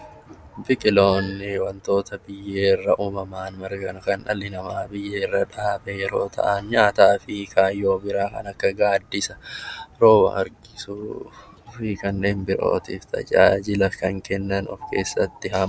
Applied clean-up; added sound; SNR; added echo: none; none; none; none.